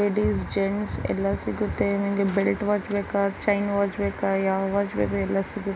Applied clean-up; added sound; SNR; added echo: none; none; none; none.